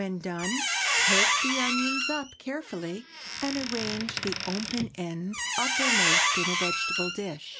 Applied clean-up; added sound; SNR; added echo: none; Squeak; -4 dB; none.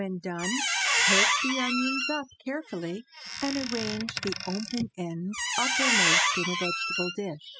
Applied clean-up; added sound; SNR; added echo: classical method spectral subtraction.